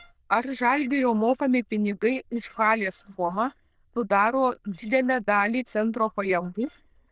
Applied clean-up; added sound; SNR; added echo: neural diffusion model UNIVERSE++.